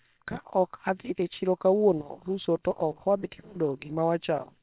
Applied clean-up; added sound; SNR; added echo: neural separator model SepFormer WHAM!.